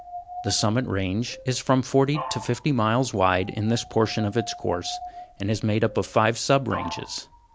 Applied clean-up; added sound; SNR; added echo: none; Dog; 15 dB; none.